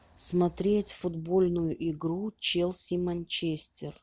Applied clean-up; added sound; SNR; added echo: none; none; none; none.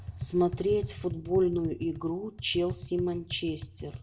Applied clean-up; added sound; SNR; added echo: none; Tap; 11 dB; reverberation time 0.4 s.